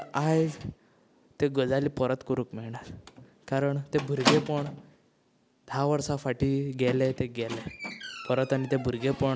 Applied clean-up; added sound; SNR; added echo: none; Squeak; 9 dB; none.